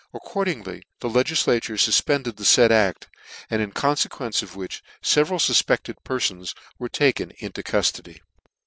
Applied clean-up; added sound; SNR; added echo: none; none; none; none.